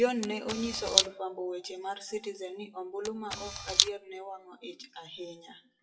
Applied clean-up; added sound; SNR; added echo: classical method WPE with log-MMSE.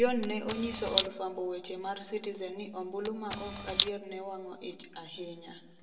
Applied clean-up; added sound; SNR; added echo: none; Camera; -5 dB; reverberation time 1.0 s.